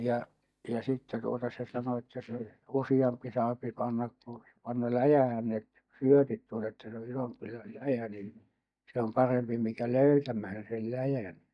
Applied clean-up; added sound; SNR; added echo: neural mask model DeepFilterNet 3.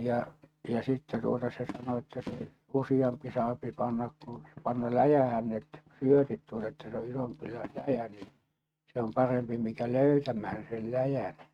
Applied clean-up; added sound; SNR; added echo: neural mask model RNNoise.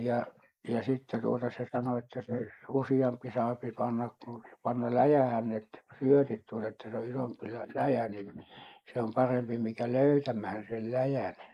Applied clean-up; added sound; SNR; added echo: neural mask model Resemble Enhance denoiser.